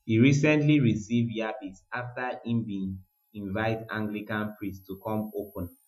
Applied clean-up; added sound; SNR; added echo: classical method Wiener filter.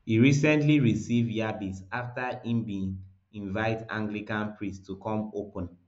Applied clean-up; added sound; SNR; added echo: none; none; none; none.